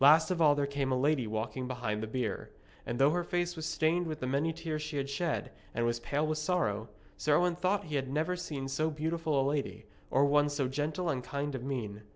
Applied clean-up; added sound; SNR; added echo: none; none; none; none.